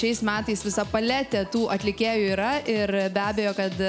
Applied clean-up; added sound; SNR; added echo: none; none; none; none.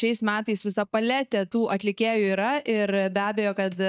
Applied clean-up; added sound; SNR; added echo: neural mask model DeepFilterNet 3.